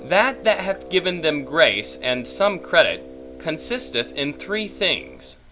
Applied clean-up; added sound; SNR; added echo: none; Brass instrument; 16 dB; none.